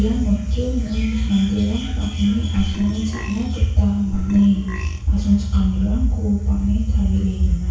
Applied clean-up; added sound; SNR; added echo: none; Burping, eructation; 13 dB; reverberation time 0.6 s.